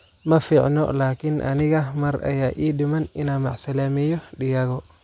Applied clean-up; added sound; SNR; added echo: none; none; none; none.